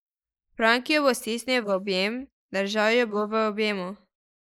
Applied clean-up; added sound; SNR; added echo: neural mask model Resemble Enhance denoiser.